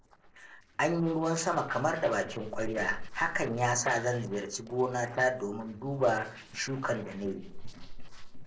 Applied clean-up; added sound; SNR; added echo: neural separator model SepFormer DNS4.